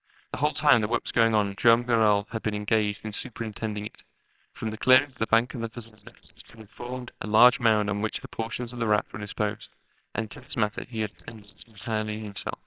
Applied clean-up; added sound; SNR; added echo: neural separator model SepFormer WHAMR!.